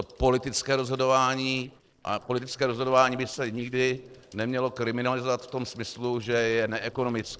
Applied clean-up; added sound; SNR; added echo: neural separator model SepFormer DNS4.